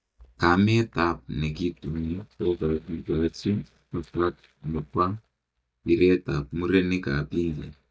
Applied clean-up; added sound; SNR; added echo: neural mask model DeepFilterNet 3.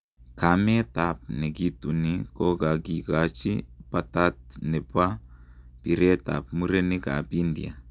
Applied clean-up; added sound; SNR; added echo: none; none; none; none.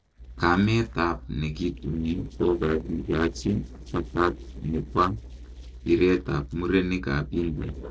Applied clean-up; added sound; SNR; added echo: neural separator model SepFormer DNS4.